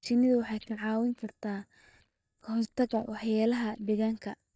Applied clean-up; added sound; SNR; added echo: neural mask model DeepFilterNet 3.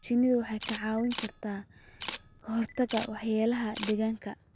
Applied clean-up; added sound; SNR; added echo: none; Camera; 11 dB; none.